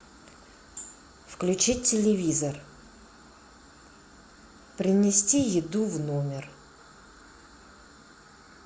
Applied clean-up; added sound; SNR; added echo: none; none; none; none.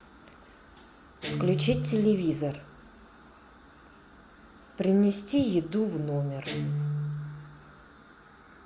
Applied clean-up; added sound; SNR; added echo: none; Guitar; 8 dB; none.